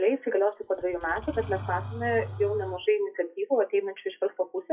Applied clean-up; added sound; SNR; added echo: classical method WPE with log-MMSE.